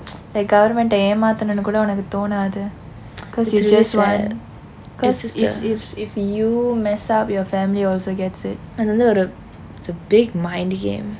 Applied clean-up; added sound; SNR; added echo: none; none; none; none.